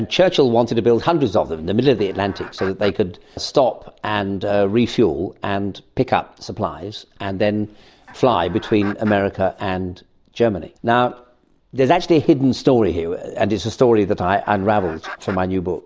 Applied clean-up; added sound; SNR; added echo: none; Chicken, rooster; 19 dB; none.